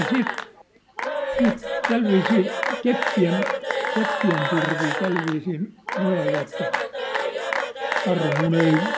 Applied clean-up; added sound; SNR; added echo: none; Applause / Cheering / Clapping; 2 dB; none.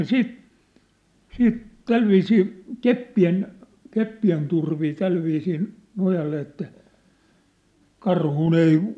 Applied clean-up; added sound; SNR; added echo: none; none; none; none.